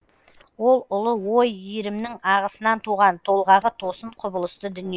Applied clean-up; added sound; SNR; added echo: neural separator model SepFormer WHAM!.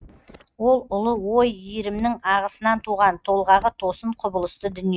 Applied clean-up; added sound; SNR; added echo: neural mask model RNNoise.